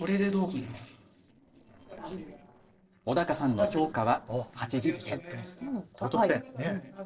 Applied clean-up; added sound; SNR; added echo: neural separator model SepFormer DNS4.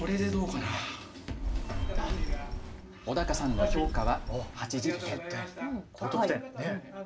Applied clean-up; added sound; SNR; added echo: none; Telephone; 0 dB; reverberation time 0.2 s.